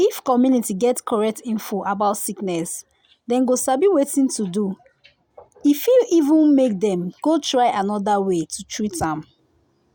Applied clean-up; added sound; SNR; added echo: none; none; none; none.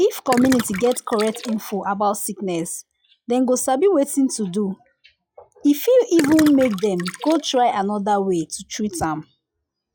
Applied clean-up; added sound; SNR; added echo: classical method log-MMSE.